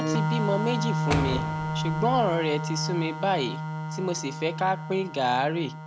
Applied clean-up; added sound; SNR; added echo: none; Organ + Door; 1 dB; none.